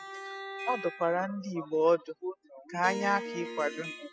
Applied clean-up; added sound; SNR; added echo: classical method spectral subtraction.